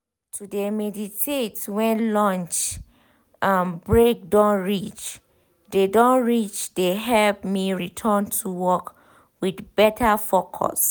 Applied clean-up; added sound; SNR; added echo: none; none; none; none.